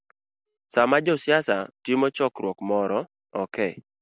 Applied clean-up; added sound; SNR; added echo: none; none; none; none.